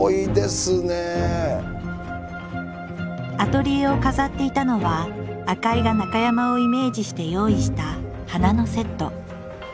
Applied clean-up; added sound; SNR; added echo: none; Wind instrument, woodwind instrument; 10 dB; none.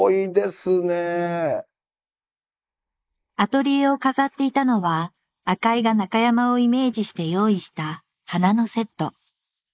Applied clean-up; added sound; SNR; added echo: neural mask model Resemble Enhance denoiser.